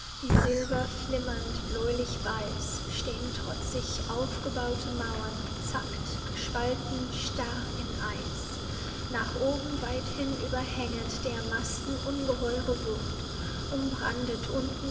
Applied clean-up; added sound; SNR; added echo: none; Fire; -1 dB; reverberation time 2.7 s.